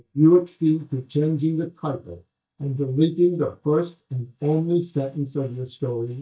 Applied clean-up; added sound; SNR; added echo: neural mask model DeepFilterNet 3.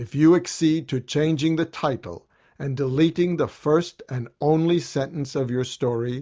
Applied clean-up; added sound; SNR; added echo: none; none; none; none.